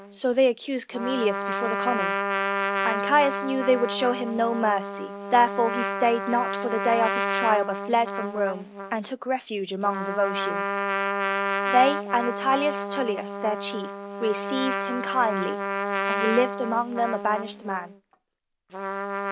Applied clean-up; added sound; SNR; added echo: none; Trumpet; 3 dB; none.